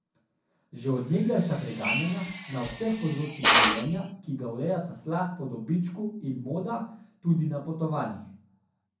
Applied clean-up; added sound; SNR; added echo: none; Drill; -3 dB; reverberation time 0.6 s.